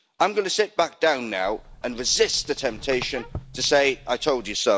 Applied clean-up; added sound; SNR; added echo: none; Squeak; 17 dB; none.